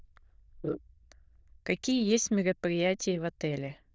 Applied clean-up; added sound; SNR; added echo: neural diffusion model UNIVERSE++.